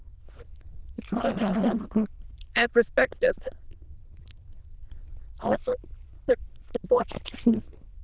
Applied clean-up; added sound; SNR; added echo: neural diffusion model UNIVERSE++.